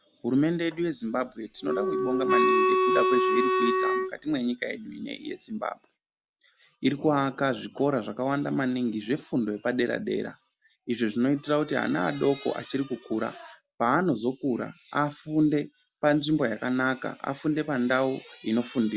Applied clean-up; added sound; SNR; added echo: none; Wind instrument, woodwind instrument; -4 dB; none.